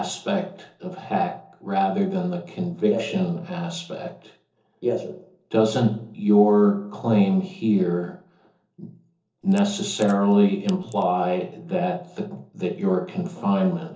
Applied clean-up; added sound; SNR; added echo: neural separator model SepFormer DNS4.